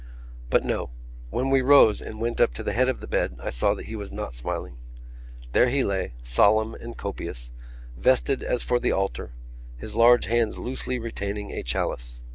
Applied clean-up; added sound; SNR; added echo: none; none; none; none.